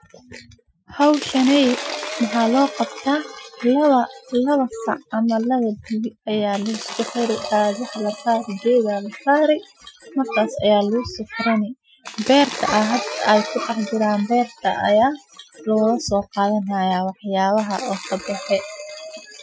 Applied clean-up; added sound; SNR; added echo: classical method Wiener filter.